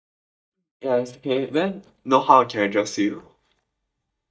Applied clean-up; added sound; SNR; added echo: neural mask model DeepFilterNet 3.